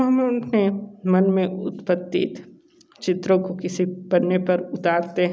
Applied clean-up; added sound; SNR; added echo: none; none; none; none.